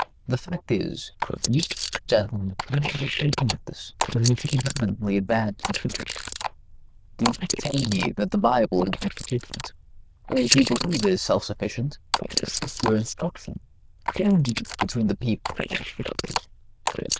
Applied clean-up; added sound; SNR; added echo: neural diffusion model UNIVERSE++.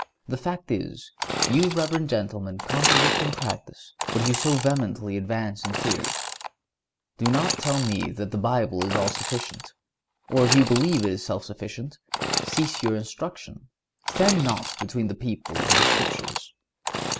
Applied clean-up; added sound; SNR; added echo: none; Sawing / Engine; 2 dB; none.